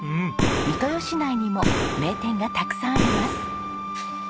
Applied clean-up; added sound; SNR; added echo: none; Boom; 0 dB; none.